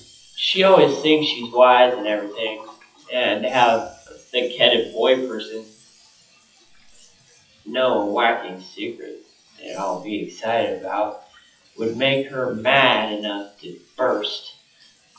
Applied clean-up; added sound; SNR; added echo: classical method WPE with log-MMSE.